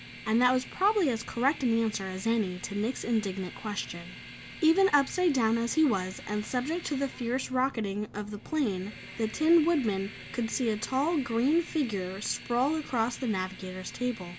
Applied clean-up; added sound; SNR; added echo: none; Engine / Mechanisms + Train; 16 dB; none.